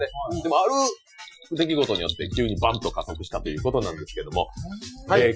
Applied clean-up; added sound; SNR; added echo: classical method Wiener filter.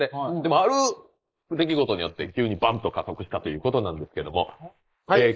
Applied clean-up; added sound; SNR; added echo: neural mask model Resemble Enhance denoiser.